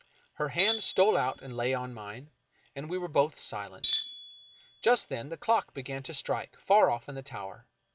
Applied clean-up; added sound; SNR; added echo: none; Tools; 8 dB; none.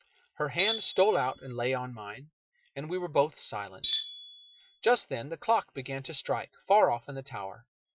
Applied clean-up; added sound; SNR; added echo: classical method Wiener filter.